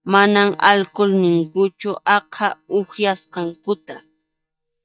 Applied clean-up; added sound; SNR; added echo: neural mask model DeepFilterNet 3.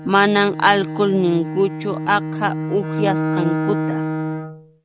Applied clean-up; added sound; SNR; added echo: neural mask model RNNoise.